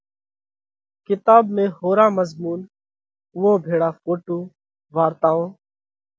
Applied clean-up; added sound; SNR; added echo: none; none; none; none.